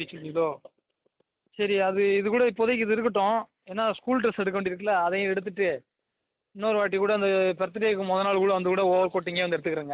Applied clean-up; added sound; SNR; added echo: none; none; none; none.